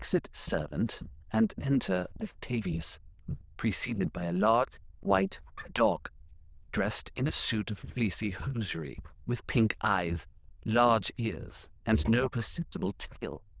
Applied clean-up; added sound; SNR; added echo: neural diffusion model UNIVERSE++.